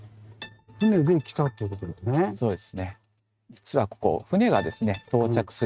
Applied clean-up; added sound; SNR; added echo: neural mask model RNNoise.